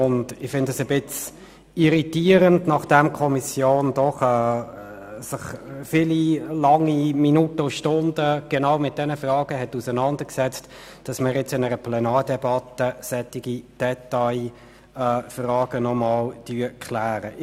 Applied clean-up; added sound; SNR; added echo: none; none; none; none.